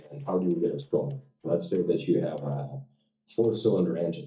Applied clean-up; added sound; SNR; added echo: neural mask model DeepFilterNet 3.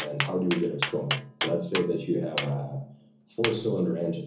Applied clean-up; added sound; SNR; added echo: none; Tap; 7 dB; reverberation time 0.7 s.